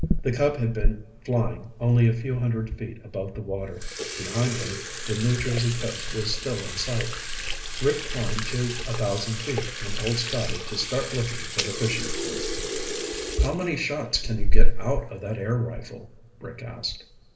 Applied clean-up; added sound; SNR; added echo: none; Sink (filling or washing) / Water tap, faucet; -4 dB; reverberation time 2.1 s.